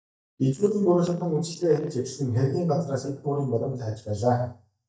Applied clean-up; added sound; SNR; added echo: neural mask model DeepFilterNet 3.